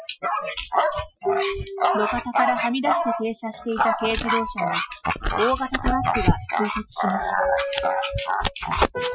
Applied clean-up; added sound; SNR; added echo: classical method Wiener filter.